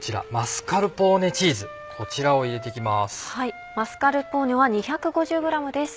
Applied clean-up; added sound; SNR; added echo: none; Wind instrument, woodwind instrument; 18 dB; none.